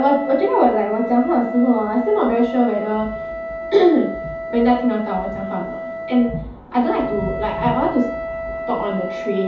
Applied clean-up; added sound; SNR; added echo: none; Wind instrument, woodwind instrument; 9 dB; reverberation time 0.6 s.